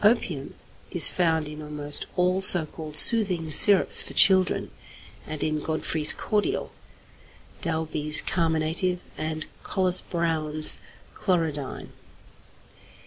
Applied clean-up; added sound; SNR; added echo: none; none; none; none.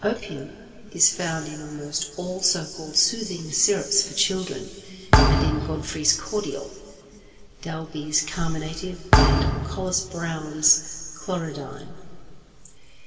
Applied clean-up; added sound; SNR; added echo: none; Thump, thud; -5 dB; reverberation time 2.4 s.